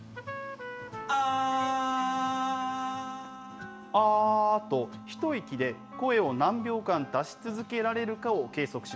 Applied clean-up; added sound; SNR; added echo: none; none; none; none.